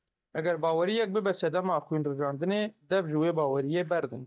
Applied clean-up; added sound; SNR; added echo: neural mask model DeepFilterNet 3.